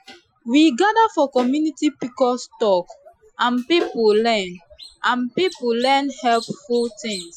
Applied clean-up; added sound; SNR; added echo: classical method Wiener filter.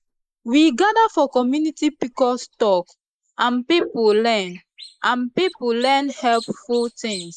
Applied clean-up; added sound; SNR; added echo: neural mask model Resemble Enhance denoiser.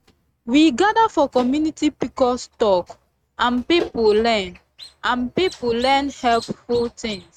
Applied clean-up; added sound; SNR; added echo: neural mask model RNNoise.